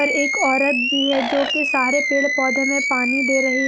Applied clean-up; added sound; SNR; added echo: none; Animal; 0 dB; none.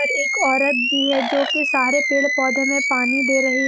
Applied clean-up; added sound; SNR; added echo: classical method spectral subtraction.